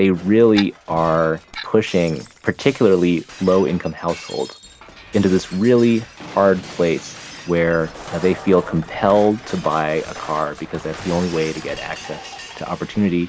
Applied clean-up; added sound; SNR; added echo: none; Clock + Shatter; 17 dB; none.